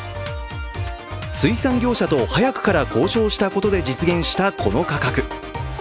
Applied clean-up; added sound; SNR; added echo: none; none; none; none.